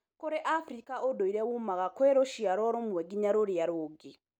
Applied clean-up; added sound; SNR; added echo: none; none; none; none.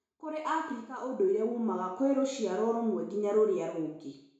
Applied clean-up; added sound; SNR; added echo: none; none; none; reverberation time 0.6 s.